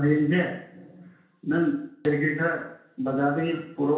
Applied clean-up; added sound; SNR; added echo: none; none; none; reverberation time 0.5 s.